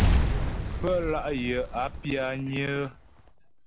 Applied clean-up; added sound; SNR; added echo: none; Explosion; -2 dB; none.